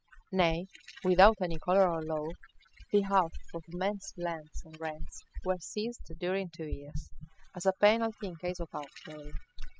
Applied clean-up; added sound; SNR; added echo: classical method spectral subtraction.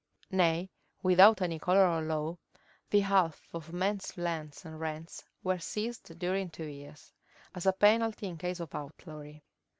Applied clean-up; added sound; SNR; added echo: none; none; none; none.